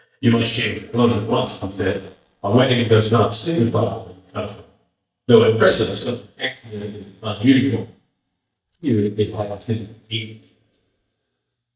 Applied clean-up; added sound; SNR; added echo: neural mask model DeepFilterNet 3.